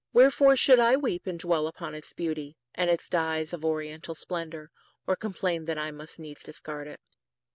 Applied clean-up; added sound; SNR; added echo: none; none; none; none.